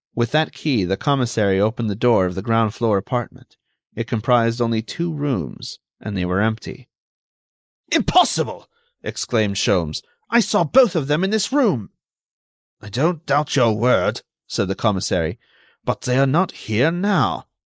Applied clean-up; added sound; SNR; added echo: neural mask model Resemble Enhance denoiser.